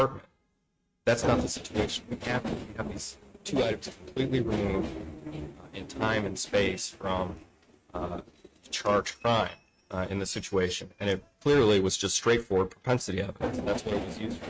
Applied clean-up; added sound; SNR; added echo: neural mask model RNNoise.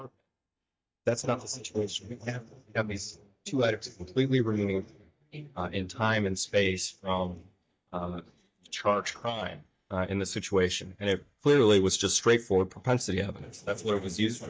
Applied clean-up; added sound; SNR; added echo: neural mask model DeepFilterNet 3.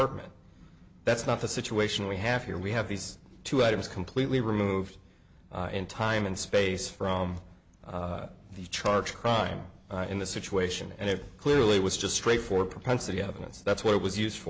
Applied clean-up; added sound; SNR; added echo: none; none; none; none.